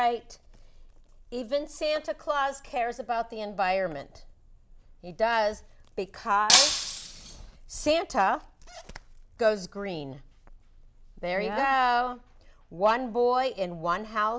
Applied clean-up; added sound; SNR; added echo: none; Shatter; -5 dB; none.